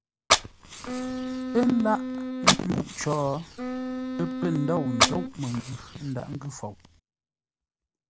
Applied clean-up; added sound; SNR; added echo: none; Wind instrument, woodwind instrument + Fire; -1 dB; none.